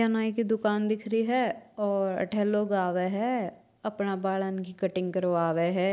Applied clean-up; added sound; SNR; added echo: none; none; none; none.